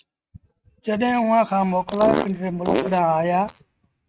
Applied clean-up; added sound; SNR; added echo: neural mask model RNNoise.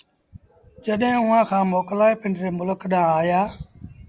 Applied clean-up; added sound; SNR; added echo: none; none; none; none.